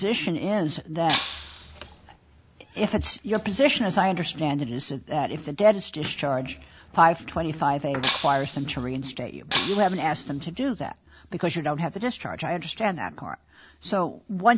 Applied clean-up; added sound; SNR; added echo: none; Shatter; 1 dB; none.